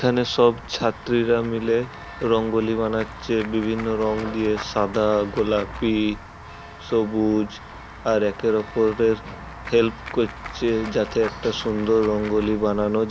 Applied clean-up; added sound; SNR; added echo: none; Walk, footsteps / Run / Bell; 14 dB; none.